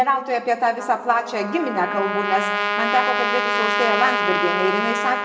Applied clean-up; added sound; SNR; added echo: none; Trumpet; 1 dB; reverberation time 1.1 s.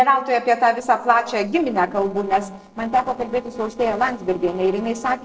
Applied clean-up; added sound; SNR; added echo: neural separator model SepFormer DNS4.